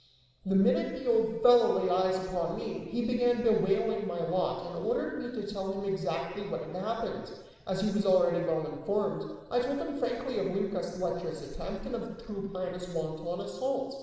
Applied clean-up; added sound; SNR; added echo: none; none; none; reverberation time 1.3 s.